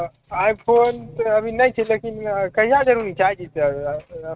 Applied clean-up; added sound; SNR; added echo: neural mask model RNNoise.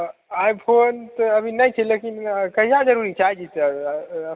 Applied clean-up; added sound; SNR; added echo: none; none; none; none.